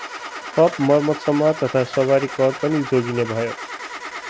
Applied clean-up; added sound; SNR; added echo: none; Engine starting / Car; 12 dB; none.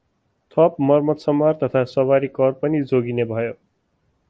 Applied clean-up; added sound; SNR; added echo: none; none; none; none.